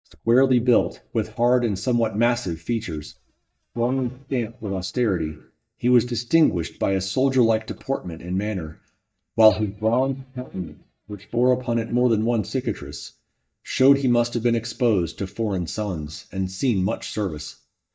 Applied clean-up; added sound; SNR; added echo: neural mask model DeepFilterNet 3.